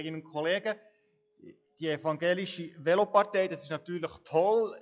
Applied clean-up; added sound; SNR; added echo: classical method log-MMSE.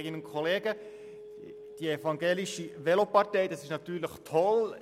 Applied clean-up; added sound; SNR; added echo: none; Telephone; 18 dB; none.